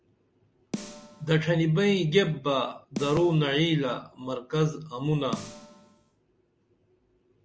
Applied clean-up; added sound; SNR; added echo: none; Snare drum; 16 dB; none.